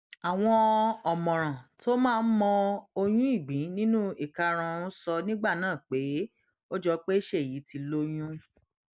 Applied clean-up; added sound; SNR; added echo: none; none; none; none.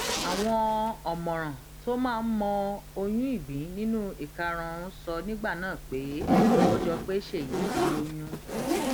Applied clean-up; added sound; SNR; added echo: none; Zipper (clothing); 0 dB; none.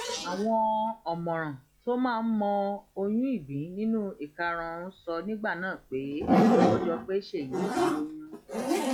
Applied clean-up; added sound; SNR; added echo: classical method log-MMSE.